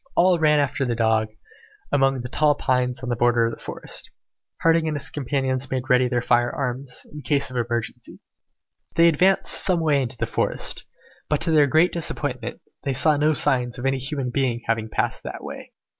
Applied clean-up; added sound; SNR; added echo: none; none; none; none.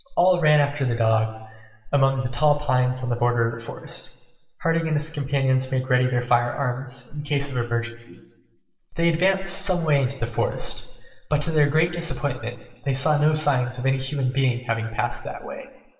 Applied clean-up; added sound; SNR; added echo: none; none; none; reverberation time 1.0 s.